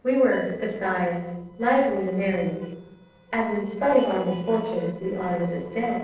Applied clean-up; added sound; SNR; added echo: neural separator model SepFormer DNS4.